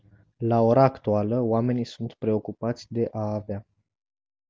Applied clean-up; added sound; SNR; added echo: none; none; none; none.